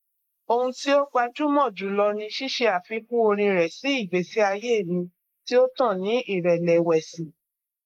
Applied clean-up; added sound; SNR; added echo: neural mask model Resemble Enhance denoiser.